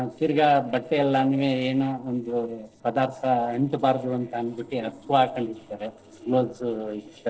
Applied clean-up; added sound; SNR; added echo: neural separator model SepFormer DNS4.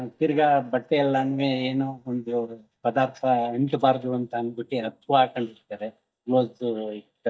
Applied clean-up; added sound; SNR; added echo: neural mask model DeepFilterNet 3.